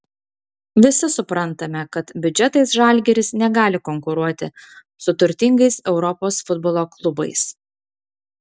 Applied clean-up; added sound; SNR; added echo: none; none; none; none.